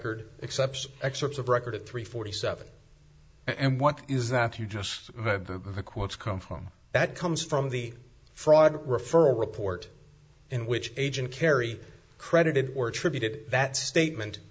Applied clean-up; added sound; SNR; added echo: none; none; none; none.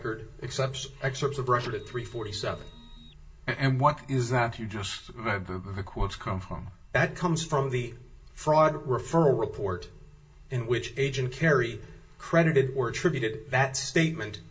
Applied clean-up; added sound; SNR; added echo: none; Printer; 19 dB; reverberation time 0.2 s.